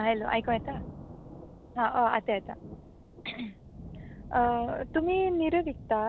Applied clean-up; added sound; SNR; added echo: none; Thunder; 14 dB; none.